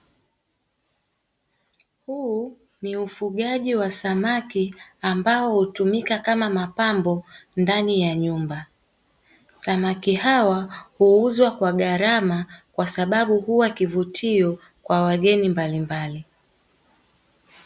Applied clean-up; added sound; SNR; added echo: none; none; none; none.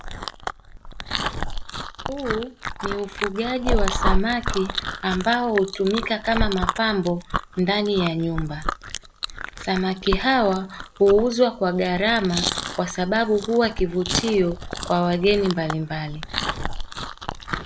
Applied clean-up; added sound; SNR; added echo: none; Chewing, mastication; 4 dB; none.